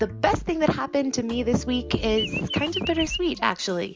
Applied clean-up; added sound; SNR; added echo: none; Chirp, tweet; 6 dB; none.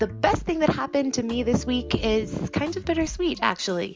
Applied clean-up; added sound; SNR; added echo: none; none; none; none.